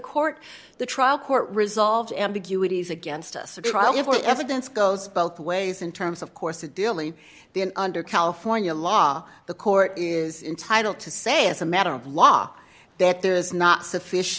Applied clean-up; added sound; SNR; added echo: none; none; none; none.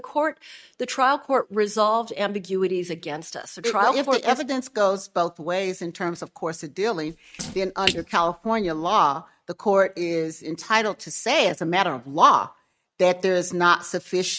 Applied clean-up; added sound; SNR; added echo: neural mask model RNNoise.